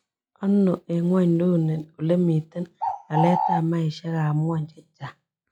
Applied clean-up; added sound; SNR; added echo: classical method log-MMSE.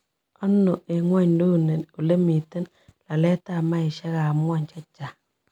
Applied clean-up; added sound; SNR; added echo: none; none; none; none.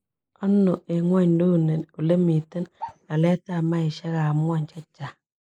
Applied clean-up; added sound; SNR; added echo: neural mask model Resemble Enhance denoiser.